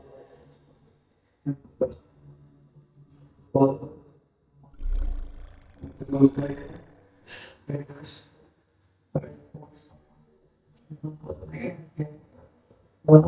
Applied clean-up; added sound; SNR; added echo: neural mask model DeepFilterNet 3.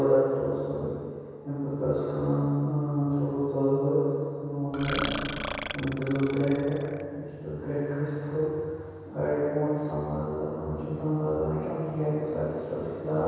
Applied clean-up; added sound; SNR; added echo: none; Burping, eructation; 7 dB; reverberation time 2.2 s.